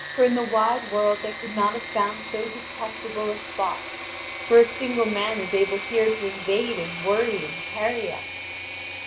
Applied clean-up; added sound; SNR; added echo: none; Engine / Mechanisms; 8 dB; none.